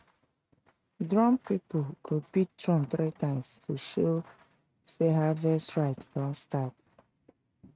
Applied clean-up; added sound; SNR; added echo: neural mask model RNNoise.